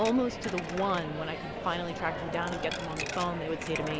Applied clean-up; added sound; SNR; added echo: none; Coin (dropping); 4 dB; none.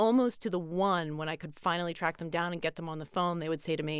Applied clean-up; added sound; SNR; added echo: none; none; none; none.